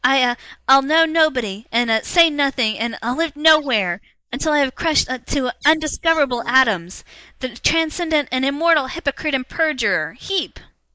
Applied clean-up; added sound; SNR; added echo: neural mask model Resemble Enhance denoiser.